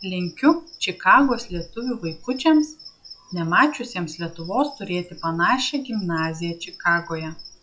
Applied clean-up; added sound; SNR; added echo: classical method log-MMSE.